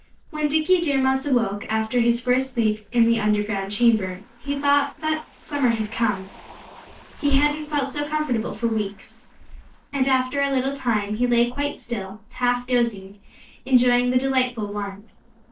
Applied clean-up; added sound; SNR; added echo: neural separator model SepFormer DNS4.